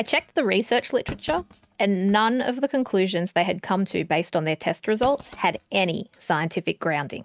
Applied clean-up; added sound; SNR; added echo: neural mask model RNNoise.